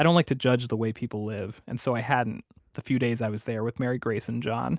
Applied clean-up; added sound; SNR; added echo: none; none; none; none.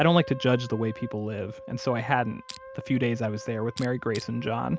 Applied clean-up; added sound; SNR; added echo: none; Wind instrument, woodwind instrument + Crushing; 16 dB; none.